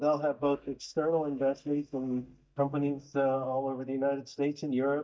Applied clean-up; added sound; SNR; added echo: neural mask model DeepFilterNet 3.